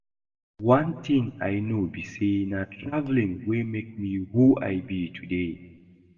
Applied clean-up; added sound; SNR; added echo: none; none; none; reverberation time 1.4 s.